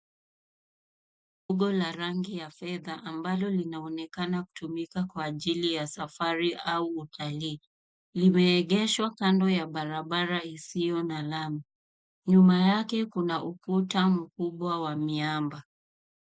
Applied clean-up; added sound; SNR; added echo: none; none; none; none.